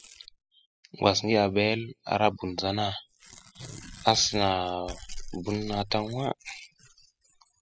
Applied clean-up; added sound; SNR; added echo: classical method spectral subtraction.